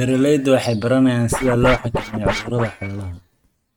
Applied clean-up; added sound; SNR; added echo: neural mask model RNNoise.